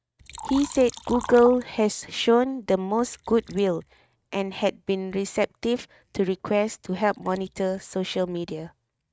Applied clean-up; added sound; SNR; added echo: neural mask model RNNoise.